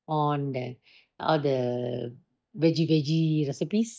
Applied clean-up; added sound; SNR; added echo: neural mask model DeepFilterNet 3.